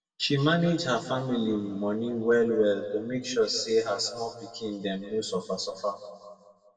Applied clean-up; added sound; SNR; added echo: none; none; none; reverberation time 1.4 s.